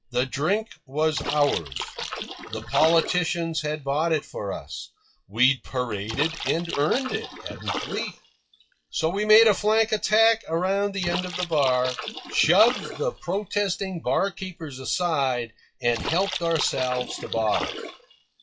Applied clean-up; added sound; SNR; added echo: classical method WPE with log-MMSE.